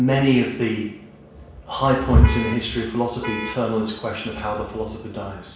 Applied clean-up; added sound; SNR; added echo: none; Vehicle horn, car horn, honking; 11 dB; reverberation time 0.7 s.